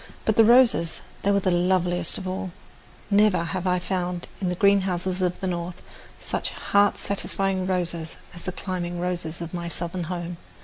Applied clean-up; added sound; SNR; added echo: none; none; none; none.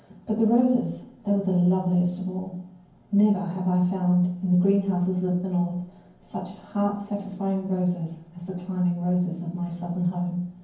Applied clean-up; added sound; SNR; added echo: none; none; none; reverberation time 0.9 s.